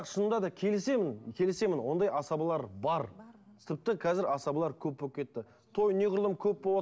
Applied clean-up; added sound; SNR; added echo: none; none; none; none.